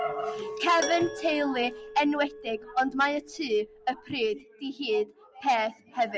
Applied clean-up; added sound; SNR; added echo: none; Chink, clink + Keyboard (musical); 12 dB; none.